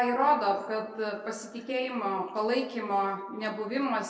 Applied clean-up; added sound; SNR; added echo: neural mask model Resemble Enhance denoiser.